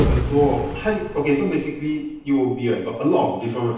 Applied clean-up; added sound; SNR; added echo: none; Boom; 8 dB; reverberation time 0.9 s.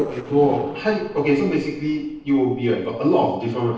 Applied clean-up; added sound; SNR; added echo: neural separator model SepFormer DNS4.